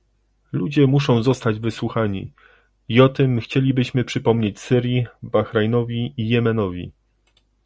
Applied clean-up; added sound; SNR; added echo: none; none; none; none.